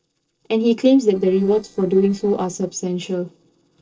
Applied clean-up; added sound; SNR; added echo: neural separator model SepFormer DNS4.